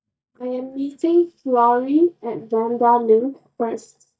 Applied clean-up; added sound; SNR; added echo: neural mask model DeepFilterNet 3.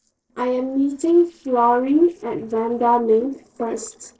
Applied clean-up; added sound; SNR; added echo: neural separator model SepFormer DNS4.